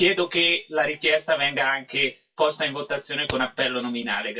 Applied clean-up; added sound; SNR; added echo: classical method WPE with log-MMSE.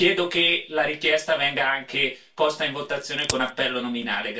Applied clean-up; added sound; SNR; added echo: none; Crack; 13 dB; reverberation time 0.2 s.